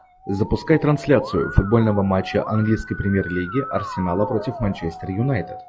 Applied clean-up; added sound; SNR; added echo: classical method log-MMSE.